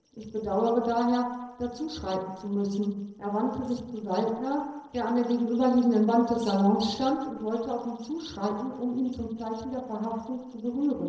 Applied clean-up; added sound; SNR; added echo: neural separator model SepFormer DNS4.